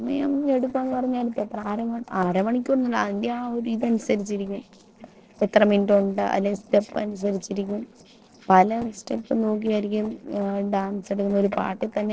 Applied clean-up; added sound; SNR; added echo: neural separator model SepFormer DNS4.